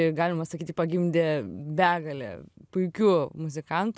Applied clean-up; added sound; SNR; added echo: none; none; none; none.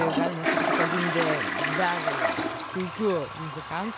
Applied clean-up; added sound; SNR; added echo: none; Toilet flush; -3 dB; none.